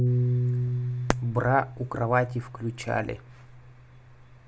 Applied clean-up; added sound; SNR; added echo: none; Piano; 0 dB; none.